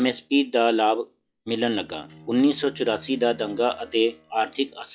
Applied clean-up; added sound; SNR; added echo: classical method log-MMSE.